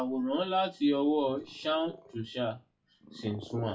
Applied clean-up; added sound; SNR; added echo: classical method WPE with log-MMSE.